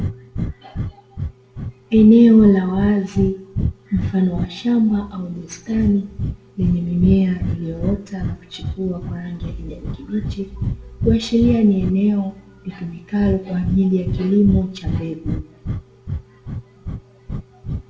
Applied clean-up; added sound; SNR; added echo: none; Breathing; 7 dB; reverberation time 0.5 s.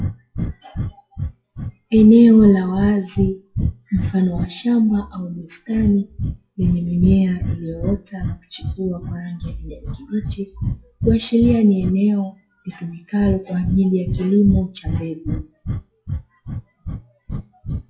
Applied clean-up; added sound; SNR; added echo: classical method WPE with log-MMSE.